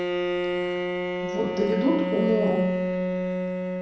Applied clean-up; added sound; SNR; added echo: none; Bowed string instrument; -2 dB; reverberation time 0.9 s.